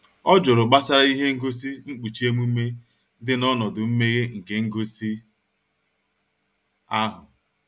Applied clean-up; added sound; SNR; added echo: none; none; none; none.